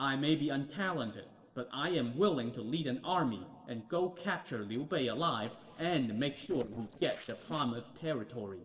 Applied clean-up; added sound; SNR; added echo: neural separator model SepFormer DNS4.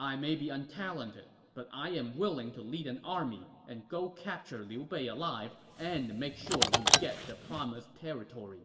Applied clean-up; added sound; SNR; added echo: none; Car; -5 dB; reverberation time 1.5 s.